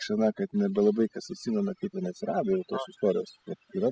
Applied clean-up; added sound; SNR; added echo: classical method spectral subtraction.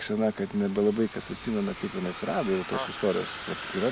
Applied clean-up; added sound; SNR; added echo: none; Bus; 11 dB; none.